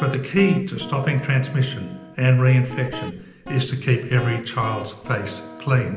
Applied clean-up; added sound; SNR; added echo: none; Guitar; 16 dB; reverberation time 0.9 s.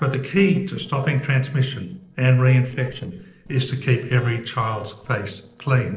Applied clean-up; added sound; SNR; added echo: neural separator model SepFormer DNS4.